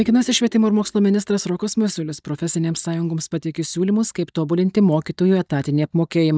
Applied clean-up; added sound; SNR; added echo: neural mask model DeepFilterNet 3.